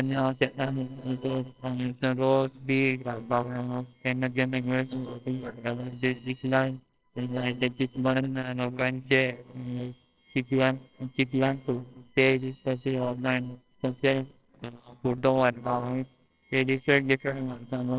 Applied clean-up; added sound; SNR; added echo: neural separator model SepFormer WHAMR!.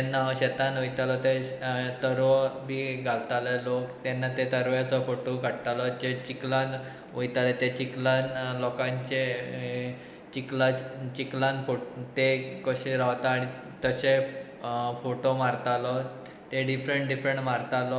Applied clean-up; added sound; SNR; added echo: none; none; none; none.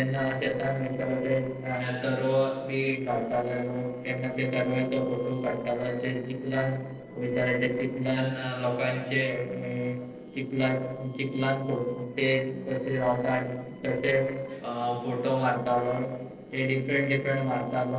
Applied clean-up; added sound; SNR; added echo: neural separator model SepFormer DNS4.